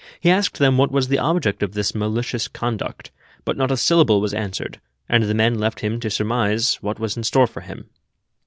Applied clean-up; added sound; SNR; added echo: none; none; none; none.